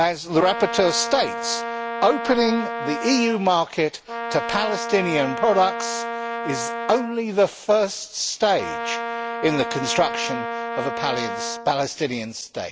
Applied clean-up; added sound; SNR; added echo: none; Brass instrument; 6 dB; none.